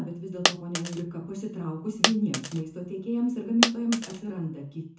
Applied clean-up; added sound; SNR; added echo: none; Coin (dropping); 2 dB; reverberation time 0.6 s.